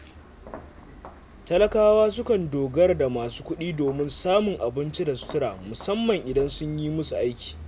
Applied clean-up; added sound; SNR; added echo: none; Walk, footsteps; 18 dB; none.